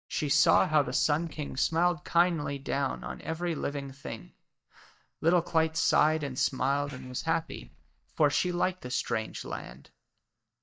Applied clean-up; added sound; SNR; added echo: neural mask model DeepFilterNet 3.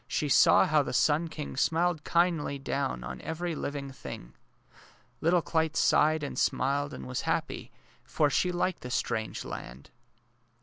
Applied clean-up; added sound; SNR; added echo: none; none; none; none.